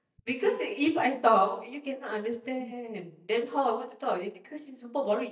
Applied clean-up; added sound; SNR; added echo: neural mask model DeepFilterNet 3.